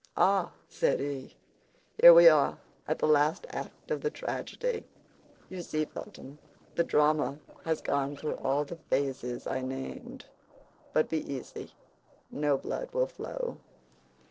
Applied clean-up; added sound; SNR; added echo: neural separator model SepFormer DNS4.